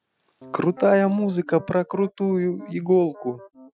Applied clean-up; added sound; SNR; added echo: classical method Wiener filter.